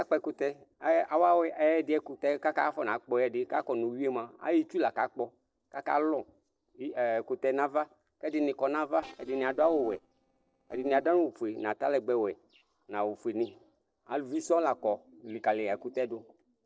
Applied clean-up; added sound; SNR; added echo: neural separator model SepFormer DNS4.